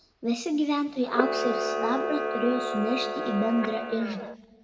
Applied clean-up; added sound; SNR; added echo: none; Camera; 3 dB; reverberation time 1.2 s.